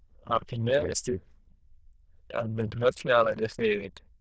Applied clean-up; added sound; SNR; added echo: neural diffusion model UNIVERSE++.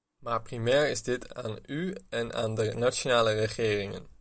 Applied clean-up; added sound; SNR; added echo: none; none; none; none.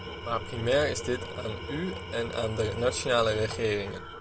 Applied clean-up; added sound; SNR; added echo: none; Tools; 8 dB; none.